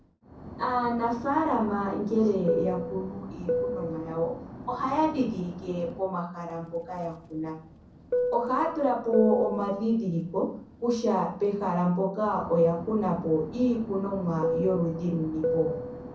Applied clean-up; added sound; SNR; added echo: none; Fixed-wing aircraft, airplane; 7 dB; reverberation time 0.6 s.